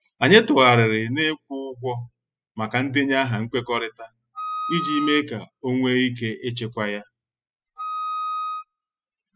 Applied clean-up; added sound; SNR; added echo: classical method spectral subtraction.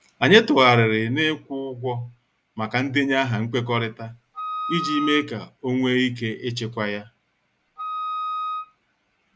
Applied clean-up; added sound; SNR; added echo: none; Wind instrument, woodwind instrument; 6 dB; none.